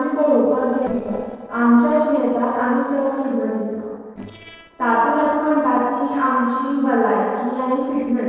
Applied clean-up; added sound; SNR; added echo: neural separator model SepFormer DNS4.